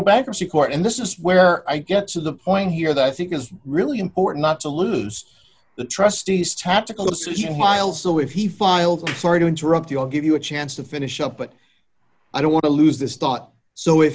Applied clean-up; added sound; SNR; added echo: none; Clapping; 15 dB; none.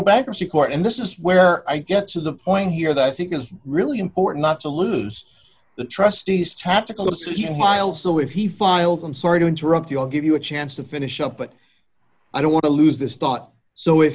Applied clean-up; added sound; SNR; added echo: none; none; none; none.